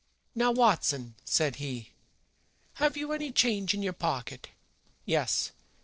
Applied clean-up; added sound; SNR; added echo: neural separator model SepFormer DNS4.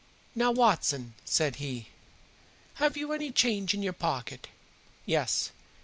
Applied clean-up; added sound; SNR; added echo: neural mask model Resemble Enhance denoiser.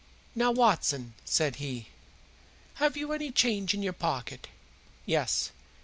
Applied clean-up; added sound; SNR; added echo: none; none; none; none.